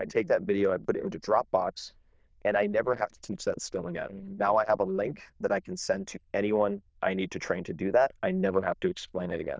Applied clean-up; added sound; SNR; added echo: neural diffusion model UNIVERSE++.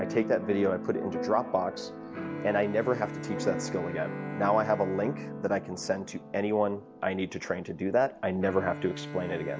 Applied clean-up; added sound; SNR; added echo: none; Keyboard (musical) + Bowed string instrument; 8 dB; none.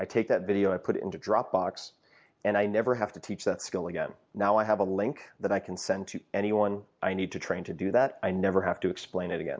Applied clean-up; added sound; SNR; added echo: none; none; none; none.